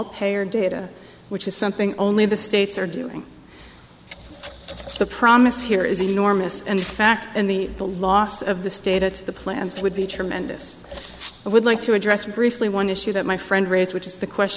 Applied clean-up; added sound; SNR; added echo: none; none; none; none.